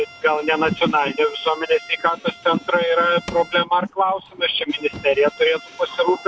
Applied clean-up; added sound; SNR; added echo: none; Drawer open or close / Wood + Bowed string instrument; 20 dB; none.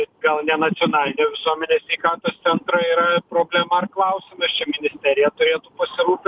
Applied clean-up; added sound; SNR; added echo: none; none; none; none.